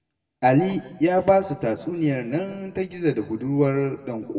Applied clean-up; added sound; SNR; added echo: none; none; none; reverberation time 0.9 s.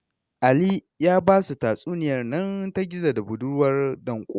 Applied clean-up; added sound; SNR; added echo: none; none; none; none.